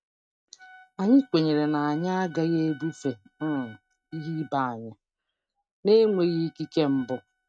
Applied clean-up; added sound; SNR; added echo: neural mask model RNNoise.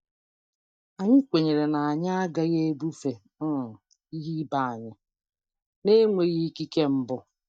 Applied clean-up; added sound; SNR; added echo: neural mask model DeepFilterNet 3.